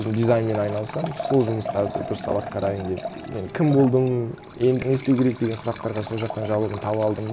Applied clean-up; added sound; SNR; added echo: none; Liquid; 12 dB; none.